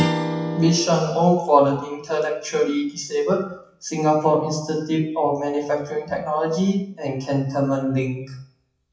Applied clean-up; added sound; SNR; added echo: classical method WPE with log-MMSE.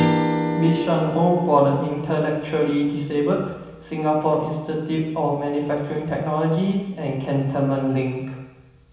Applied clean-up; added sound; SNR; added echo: none; Strum; 8 dB; reverberation time 1.1 s.